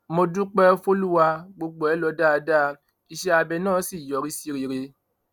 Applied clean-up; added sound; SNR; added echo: none; none; none; none.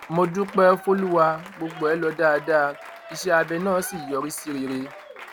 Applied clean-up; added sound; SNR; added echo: none; Applause / Crowd; 17 dB; none.